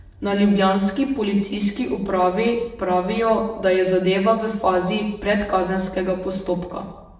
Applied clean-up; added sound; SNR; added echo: none; none; none; reverberation time 0.9 s.